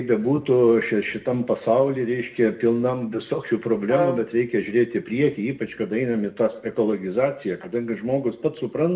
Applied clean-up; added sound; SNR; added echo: none; Brass instrument; 6 dB; reverberation time 0.7 s.